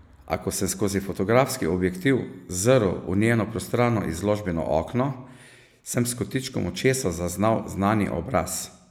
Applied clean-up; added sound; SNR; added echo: none; none; none; none.